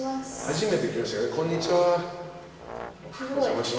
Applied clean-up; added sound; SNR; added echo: none; Brass instrument; 15 dB; reverberation time 1.2 s.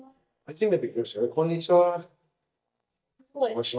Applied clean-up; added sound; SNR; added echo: neural mask model DeepFilterNet 3.